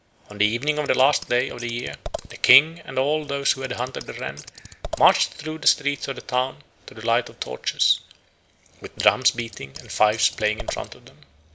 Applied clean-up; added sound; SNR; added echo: none; Scissors; 13 dB; none.